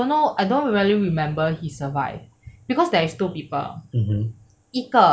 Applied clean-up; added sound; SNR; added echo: none; none; none; none.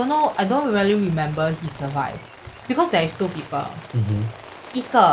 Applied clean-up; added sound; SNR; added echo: none; Rain; 19 dB; none.